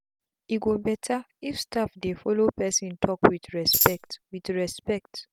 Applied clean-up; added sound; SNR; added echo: none; Tambourine; -1 dB; none.